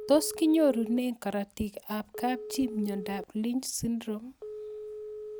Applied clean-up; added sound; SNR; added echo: none; Telephone; 12 dB; none.